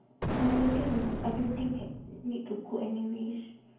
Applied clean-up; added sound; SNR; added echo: none; Explosion; 1 dB; reverberation time 0.9 s.